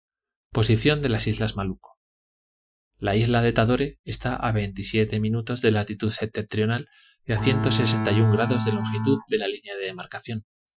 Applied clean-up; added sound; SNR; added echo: classical method Wiener filter.